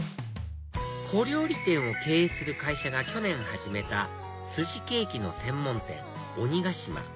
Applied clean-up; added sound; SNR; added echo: none; Bird; 11 dB; none.